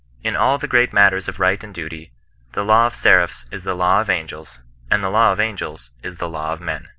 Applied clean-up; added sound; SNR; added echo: none; none; none; none.